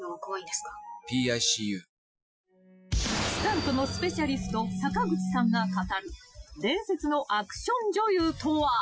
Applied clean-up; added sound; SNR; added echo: classical method Wiener filter.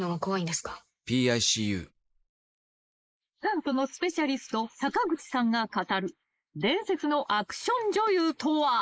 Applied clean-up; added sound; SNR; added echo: neural mask model Resemble Enhance denoiser.